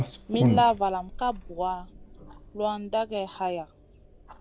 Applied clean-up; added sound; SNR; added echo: none; Clock; 4 dB; none.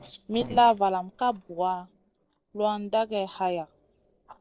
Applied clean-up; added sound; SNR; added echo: neural separator model SepFormer DNS4.